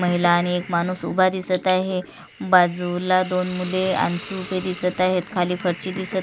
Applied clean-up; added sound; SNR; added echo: none; Hiss; 16 dB; none.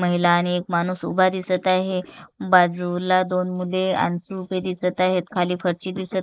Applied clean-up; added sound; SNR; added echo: neural mask model Resemble Enhance denoiser.